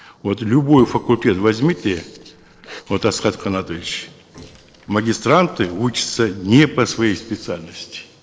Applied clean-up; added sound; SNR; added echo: neural separator model SepFormer DNS4.